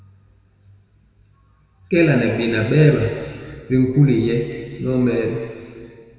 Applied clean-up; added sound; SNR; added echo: none; none; none; reverberation time 2.3 s.